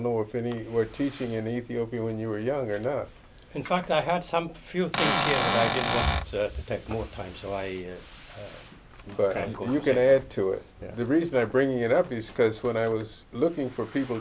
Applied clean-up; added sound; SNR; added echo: none; Cupboard open or close / Door; -3 dB; none.